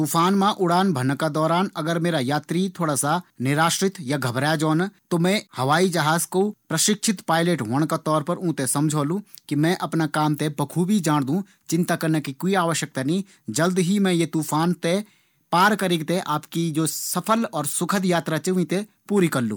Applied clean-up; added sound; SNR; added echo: none; none; none; none.